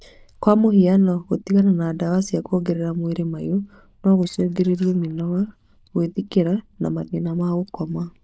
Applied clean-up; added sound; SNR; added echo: neural diffusion model UNIVERSE++.